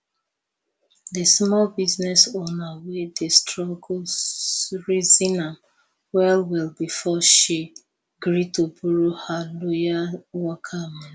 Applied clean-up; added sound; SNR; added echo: none; none; none; none.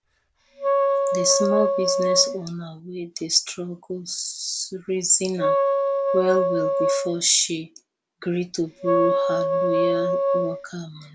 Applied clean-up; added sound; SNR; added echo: none; Wind instrument, woodwind instrument; -3 dB; none.